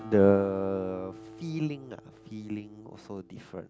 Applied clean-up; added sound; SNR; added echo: none; Acoustic guitar; 18 dB; none.